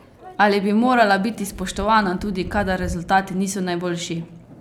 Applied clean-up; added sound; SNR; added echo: none; Microwave oven; 17 dB; none.